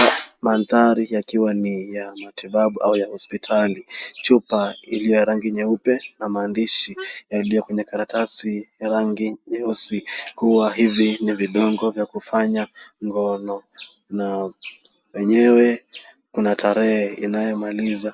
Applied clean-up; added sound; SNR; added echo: neural mask model Resemble Enhance denoiser.